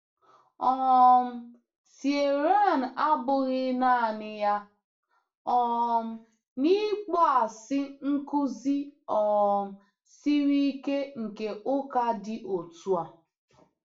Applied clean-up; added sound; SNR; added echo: none; none; none; reverberation time 0.3 s.